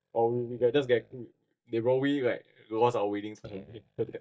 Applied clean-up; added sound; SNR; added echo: neural mask model DeepFilterNet 3.